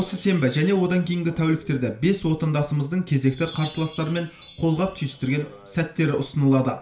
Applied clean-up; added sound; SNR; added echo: none; Wind chime; 11 dB; reverberation time 0.4 s.